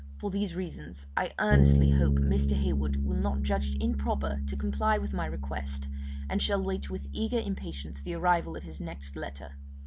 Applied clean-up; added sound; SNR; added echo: none; Bass guitar; -3 dB; none.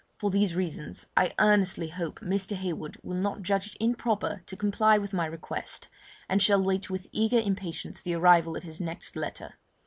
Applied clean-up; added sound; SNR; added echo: none; none; none; none.